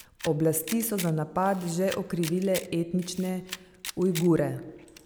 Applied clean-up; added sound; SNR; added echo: none; Camera; 15 dB; none.